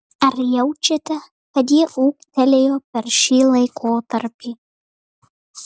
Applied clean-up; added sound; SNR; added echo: none; none; none; none.